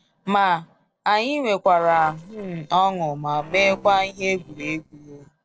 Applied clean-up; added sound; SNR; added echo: neural separator model SepFormer DNS4.